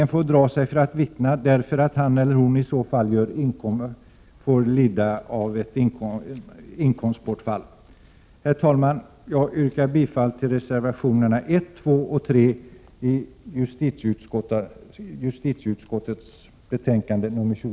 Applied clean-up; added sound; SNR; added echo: none; none; none; none.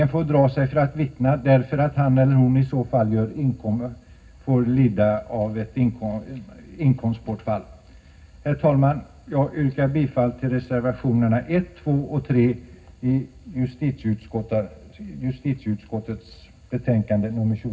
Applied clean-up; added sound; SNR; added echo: none; none; none; reverberation time 0.4 s.